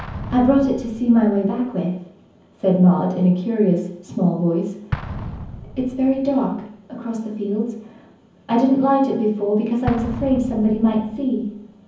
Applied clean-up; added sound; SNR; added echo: none; Explosion; 15 dB; reverberation time 0.7 s.